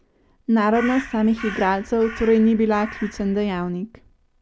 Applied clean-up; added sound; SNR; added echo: none; Crow; 14 dB; none.